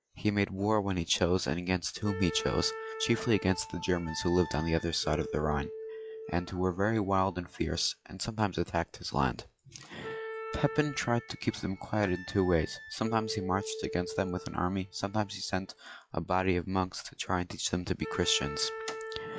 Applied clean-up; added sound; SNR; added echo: classical method log-MMSE.